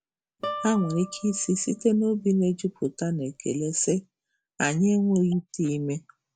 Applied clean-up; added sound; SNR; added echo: none; Guitar; 14 dB; none.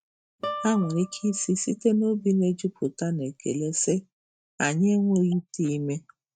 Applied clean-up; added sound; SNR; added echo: neural mask model RNNoise.